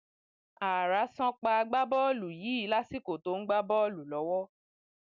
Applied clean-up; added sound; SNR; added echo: none; none; none; none.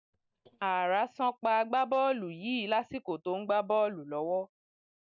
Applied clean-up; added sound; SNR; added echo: neural mask model DeepFilterNet 3.